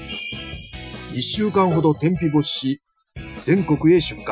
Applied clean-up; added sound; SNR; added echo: classical method Wiener filter.